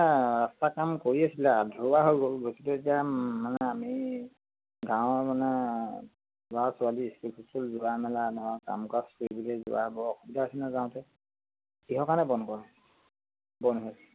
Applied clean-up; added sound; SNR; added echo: none; none; none; none.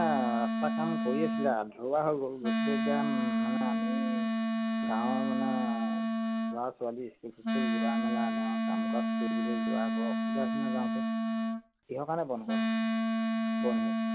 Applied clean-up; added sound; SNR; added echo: none; Wind instrument, woodwind instrument; -5 dB; none.